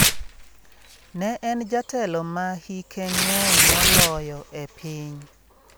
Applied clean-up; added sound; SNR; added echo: none; Tearing; -4 dB; none.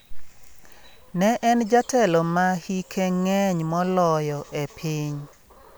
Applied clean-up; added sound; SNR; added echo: none; none; none; none.